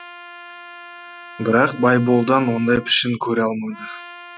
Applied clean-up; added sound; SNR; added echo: none; Trumpet; 19 dB; none.